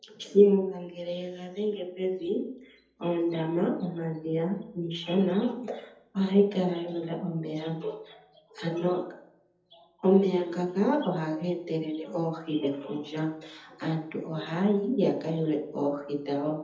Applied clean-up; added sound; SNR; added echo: none; none; none; reverberation time 0.7 s.